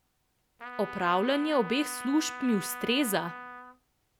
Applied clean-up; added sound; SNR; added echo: none; Trumpet; 11 dB; none.